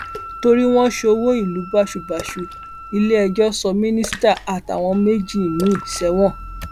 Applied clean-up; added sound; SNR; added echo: none; Splash, splatter + Wind instrument, woodwind instrument; 15 dB; none.